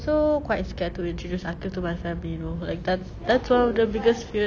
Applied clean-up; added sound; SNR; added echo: none; none; none; none.